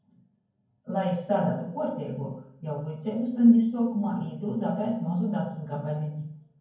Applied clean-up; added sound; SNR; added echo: none; none; none; reverberation time 0.9 s.